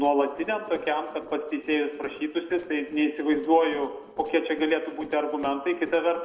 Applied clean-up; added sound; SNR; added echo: neural separator model SepFormer DNS4.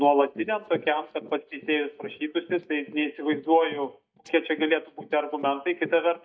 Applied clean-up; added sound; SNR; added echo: neural mask model DeepFilterNet 3.